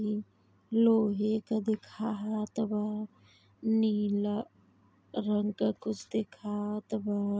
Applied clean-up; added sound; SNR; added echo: none; none; none; none.